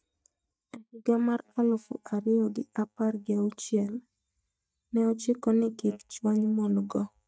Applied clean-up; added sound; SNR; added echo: neural mask model DeepFilterNet 3.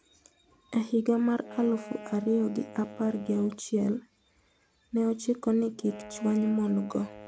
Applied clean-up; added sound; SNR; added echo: none; Wind instrument, woodwind instrument; 18 dB; none.